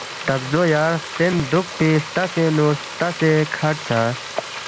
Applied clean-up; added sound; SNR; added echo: none; Frying (food); 11 dB; none.